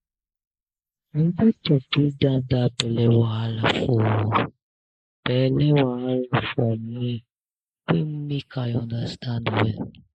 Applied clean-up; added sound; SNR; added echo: neural mask model Resemble Enhance denoiser.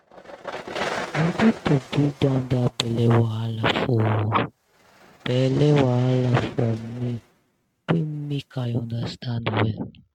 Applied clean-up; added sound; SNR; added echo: neural mask model RNNoise.